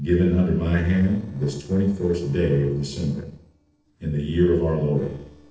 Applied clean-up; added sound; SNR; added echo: neural separator model SepFormer DNS4.